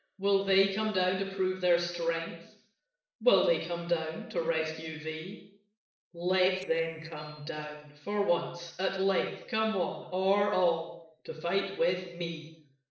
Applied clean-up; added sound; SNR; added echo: neural separator model SepFormer DNS4.